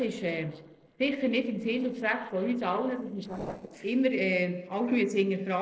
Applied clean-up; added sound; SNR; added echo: neural separator model SepFormer DNS4.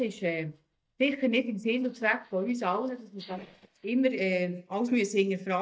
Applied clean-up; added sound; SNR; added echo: neural mask model DeepFilterNet 3.